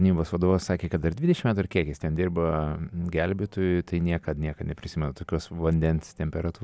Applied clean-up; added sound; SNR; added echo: none; none; none; none.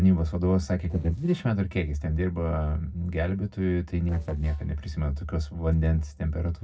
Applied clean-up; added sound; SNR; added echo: neural separator model SepFormer DNS4.